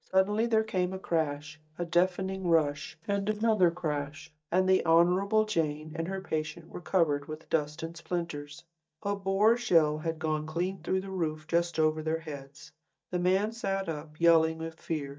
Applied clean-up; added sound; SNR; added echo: neural mask model DeepFilterNet 3.